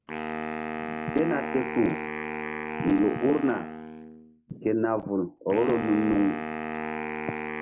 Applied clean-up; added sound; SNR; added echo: none; Wind instrument, woodwind instrument; 6 dB; none.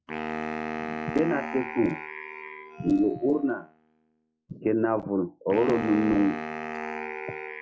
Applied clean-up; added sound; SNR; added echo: classical method log-MMSE.